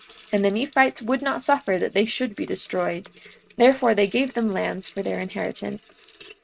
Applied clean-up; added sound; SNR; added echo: neural mask model RNNoise.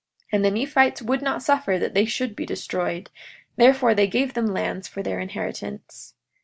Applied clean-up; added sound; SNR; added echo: none; none; none; none.